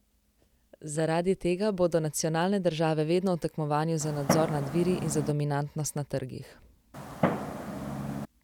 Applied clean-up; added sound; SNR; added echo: none; Fireworks; 3 dB; none.